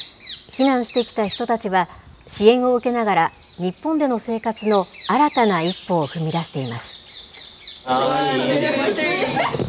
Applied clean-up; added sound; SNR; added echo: none; Bird vocalization, bird call, bird song; 13 dB; none.